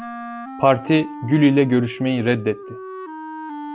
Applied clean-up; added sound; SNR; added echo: none; Wind instrument, woodwind instrument; 13 dB; none.